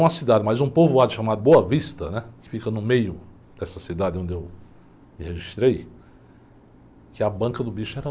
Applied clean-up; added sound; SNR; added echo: none; none; none; none.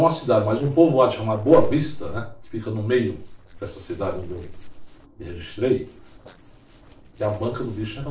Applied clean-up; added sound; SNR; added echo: neural separator model SepFormer DNS4.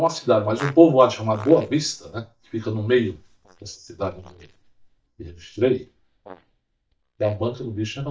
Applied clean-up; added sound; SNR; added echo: neural mask model DeepFilterNet 3.